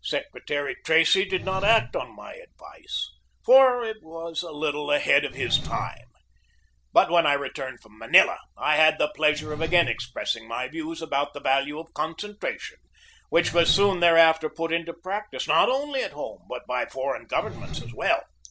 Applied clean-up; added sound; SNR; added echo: none; Engine; 15 dB; none.